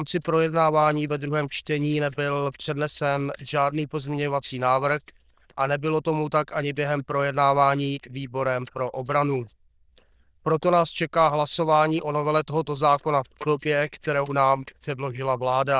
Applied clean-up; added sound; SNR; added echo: neural diffusion model UNIVERSE++.